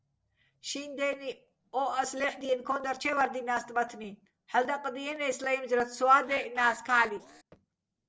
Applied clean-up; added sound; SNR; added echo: neural separator model SepFormer DNS4.